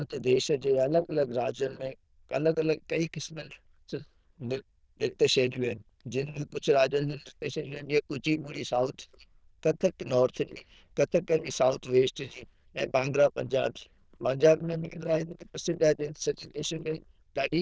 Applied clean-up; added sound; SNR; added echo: neural diffusion model UNIVERSE++.